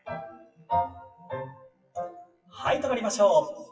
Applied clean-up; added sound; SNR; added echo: classical method WPE with log-MMSE.